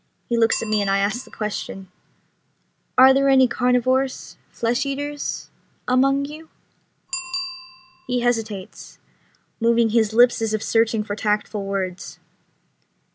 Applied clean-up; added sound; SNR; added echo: none; Bicycle bell; 17 dB; none.